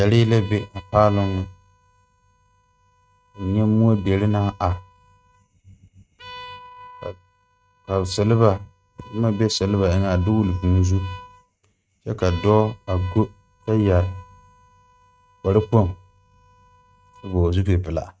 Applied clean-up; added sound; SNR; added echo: neural mask model RNNoise.